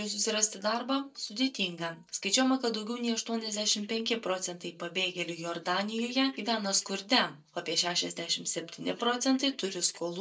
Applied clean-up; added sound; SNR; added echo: neural mask model DeepFilterNet 3.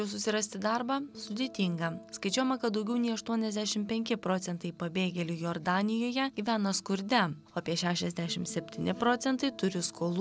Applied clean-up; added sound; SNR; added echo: none; none; none; none.